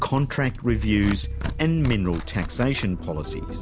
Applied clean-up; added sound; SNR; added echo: none; Tearing; 12 dB; none.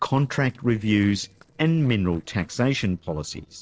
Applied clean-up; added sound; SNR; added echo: neural separator model SepFormer DNS4.